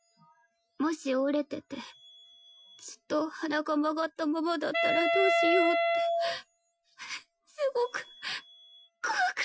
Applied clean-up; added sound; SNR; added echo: classical method Wiener filter.